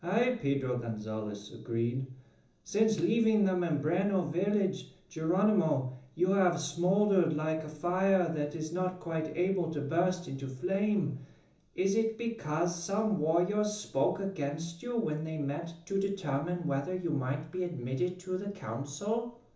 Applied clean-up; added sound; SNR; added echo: none; none; none; reverberation time 0.7 s.